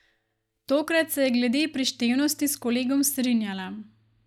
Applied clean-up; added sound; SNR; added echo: neural mask model DeepFilterNet 3.